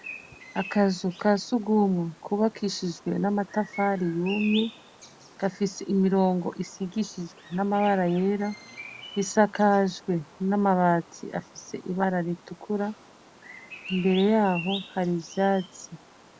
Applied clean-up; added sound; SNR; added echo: none; Bird vocalization, bird call, bird song; 18 dB; none.